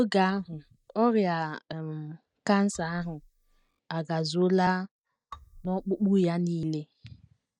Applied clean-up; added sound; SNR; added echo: neural mask model DeepFilterNet 3.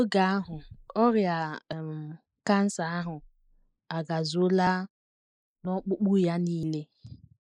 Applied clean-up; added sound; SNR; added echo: neural mask model Resemble Enhance denoiser.